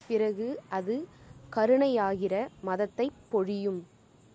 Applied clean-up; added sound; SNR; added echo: none; none; none; none.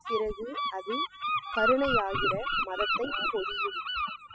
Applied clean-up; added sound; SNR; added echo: classical method spectral subtraction.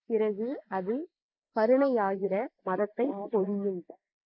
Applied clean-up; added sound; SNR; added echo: neural mask model Resemble Enhance denoiser.